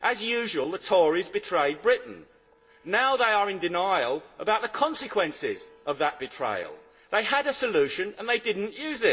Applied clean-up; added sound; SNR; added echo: neural separator model SepFormer DNS4.